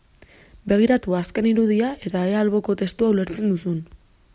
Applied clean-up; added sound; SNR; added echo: none; none; none; none.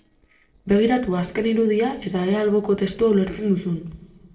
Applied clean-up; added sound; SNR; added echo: neural separator model SepFormer DNS4.